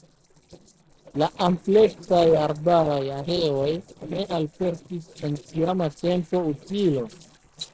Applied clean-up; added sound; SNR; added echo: neural separator model SepFormer DNS4.